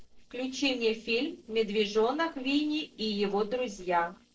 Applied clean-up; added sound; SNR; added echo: neural separator model SepFormer DNS4.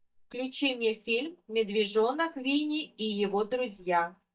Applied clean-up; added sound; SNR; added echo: neural mask model DeepFilterNet 3.